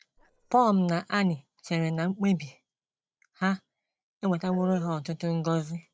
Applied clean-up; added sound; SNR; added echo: neural separator model SepFormer DNS4.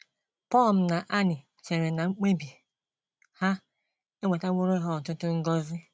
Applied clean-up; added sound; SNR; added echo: none; none; none; none.